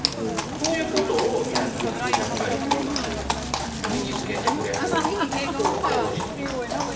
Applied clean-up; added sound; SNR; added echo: none; Livestock, farm animals, working animals; -4 dB; reverberation time 1.9 s.